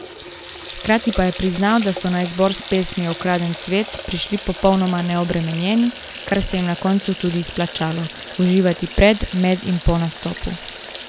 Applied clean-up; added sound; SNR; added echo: none; Water tap, faucet; 14 dB; none.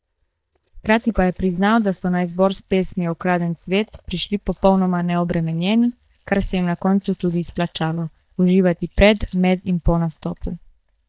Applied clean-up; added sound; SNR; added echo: neural mask model DeepFilterNet 3.